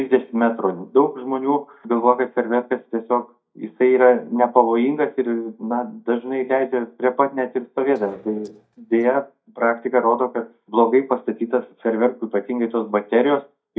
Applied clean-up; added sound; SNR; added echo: neural mask model DeepFilterNet 3.